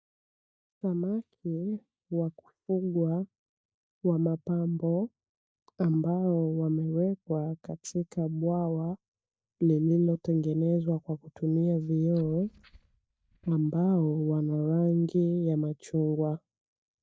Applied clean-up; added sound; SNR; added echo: neural mask model DeepFilterNet 3.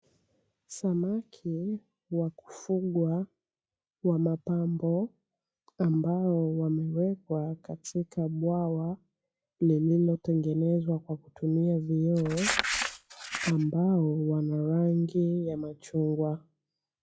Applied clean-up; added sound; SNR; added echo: classical method log-MMSE.